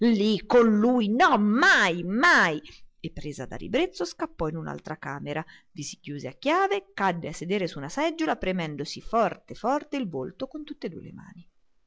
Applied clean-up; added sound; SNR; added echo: none; none; none; none.